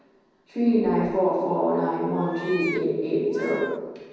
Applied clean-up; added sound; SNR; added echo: none; Meow; 17 dB; reverberation time 1.2 s.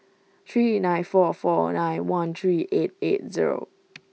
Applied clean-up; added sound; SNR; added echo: none; none; none; none.